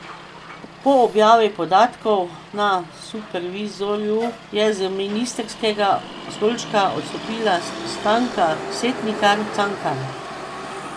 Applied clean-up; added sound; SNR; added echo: none; Motor vehicle (road); 12 dB; none.